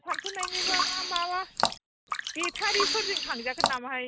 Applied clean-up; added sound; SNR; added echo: none; Drip + Respiratory sounds; -3 dB; none.